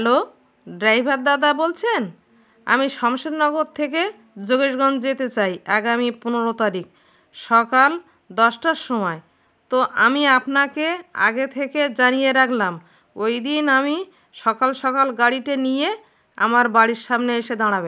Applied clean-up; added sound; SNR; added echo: none; none; none; none.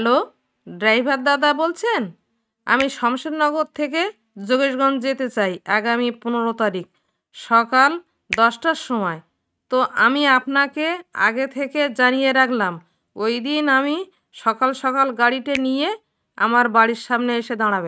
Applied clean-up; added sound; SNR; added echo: neural mask model RNNoise.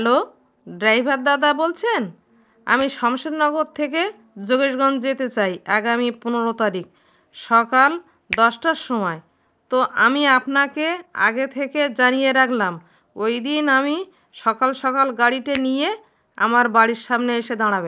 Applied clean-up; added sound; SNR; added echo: neural separator model SepFormer DNS4.